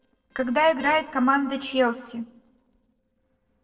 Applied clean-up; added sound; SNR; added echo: neural separator model SepFormer DNS4.